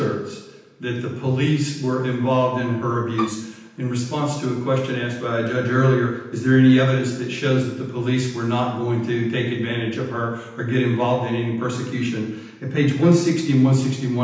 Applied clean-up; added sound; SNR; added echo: none; Bowed string instrument; 12 dB; reverberation time 0.9 s.